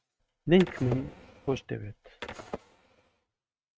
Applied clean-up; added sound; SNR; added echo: neural mask model RNNoise.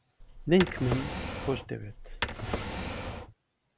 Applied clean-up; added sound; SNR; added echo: none; Drawer open or close; 3 dB; none.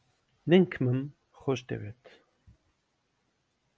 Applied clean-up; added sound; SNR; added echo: none; none; none; none.